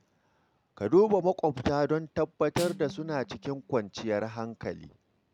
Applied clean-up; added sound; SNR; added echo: none; Snare drum; 16 dB; none.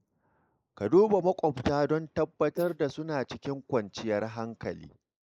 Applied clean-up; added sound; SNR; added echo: neural mask model Resemble Enhance denoiser.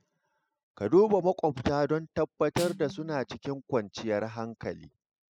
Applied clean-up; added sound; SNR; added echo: classical method spectral subtraction.